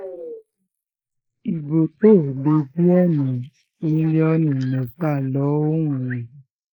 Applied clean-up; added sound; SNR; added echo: neural mask model Resemble Enhance denoiser.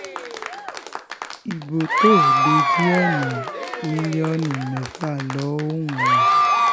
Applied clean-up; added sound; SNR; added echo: none; Applause / Crowd / Cheering; -3 dB; none.